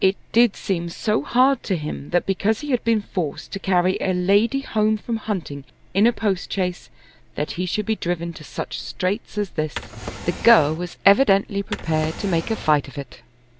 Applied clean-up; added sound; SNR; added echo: none; Drawer open or close; 12 dB; none.